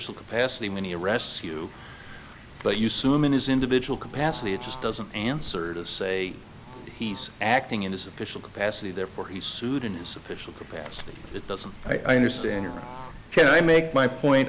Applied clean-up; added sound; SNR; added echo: none; Bird / Fowl; 16 dB; none.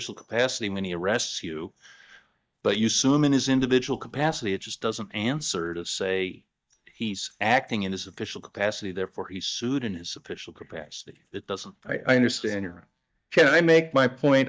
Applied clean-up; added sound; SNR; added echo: neural mask model DeepFilterNet 3.